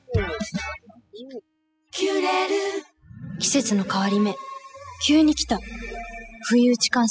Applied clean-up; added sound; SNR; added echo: classical method spectral subtraction.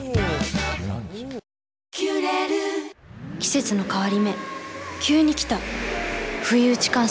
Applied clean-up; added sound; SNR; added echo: none; none; none; none.